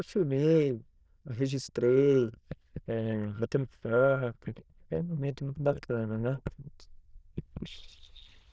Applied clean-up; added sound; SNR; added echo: neural diffusion model UNIVERSE++.